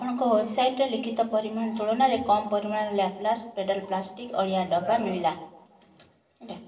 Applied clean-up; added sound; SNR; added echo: none; none; none; reverberation time 0.8 s.